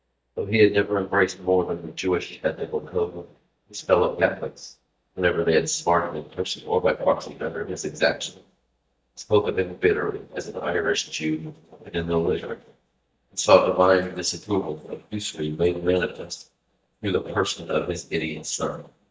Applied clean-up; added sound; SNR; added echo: neural mask model DeepFilterNet 3.